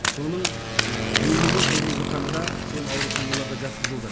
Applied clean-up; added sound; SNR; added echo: none; Motorcycle + Domestic sounds, home sounds; -4 dB; none.